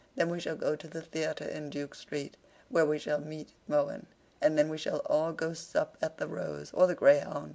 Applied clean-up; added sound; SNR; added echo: none; none; none; none.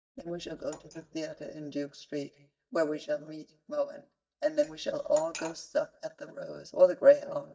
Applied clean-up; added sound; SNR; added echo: neural mask model DeepFilterNet 3.